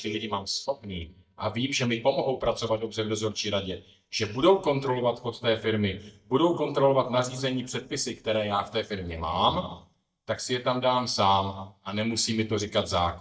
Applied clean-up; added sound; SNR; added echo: neural mask model DeepFilterNet 3.